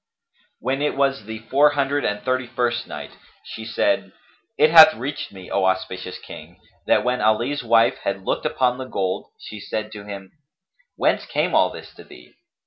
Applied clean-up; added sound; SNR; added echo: none; none; none; none.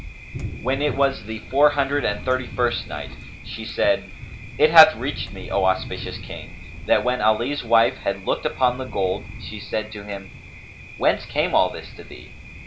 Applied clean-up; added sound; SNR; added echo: none; Thunder; 12 dB; none.